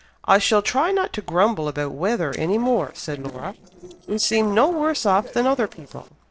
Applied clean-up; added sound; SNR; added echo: neural separator model SepFormer DNS4.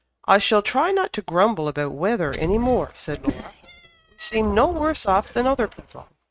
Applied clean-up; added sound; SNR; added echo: neural mask model RNNoise.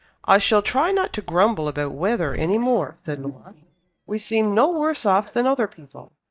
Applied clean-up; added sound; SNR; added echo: neural mask model DeepFilterNet 3.